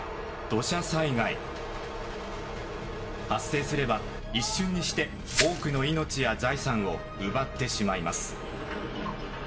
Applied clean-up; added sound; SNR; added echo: none; Glass; 4 dB; reverberation time 0.5 s.